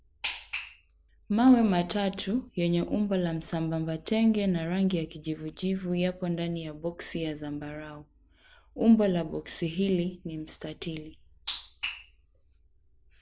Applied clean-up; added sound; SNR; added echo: none; Burping, eructation; 18 dB; none.